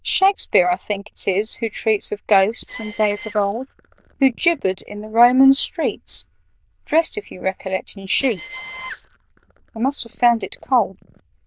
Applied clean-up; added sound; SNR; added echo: neural diffusion model UNIVERSE++.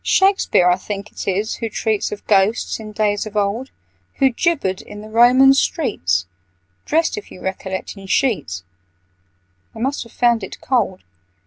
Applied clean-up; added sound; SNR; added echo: none; none; none; none.